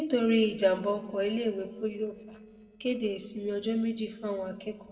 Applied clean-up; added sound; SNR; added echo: neural separator model SepFormer DNS4.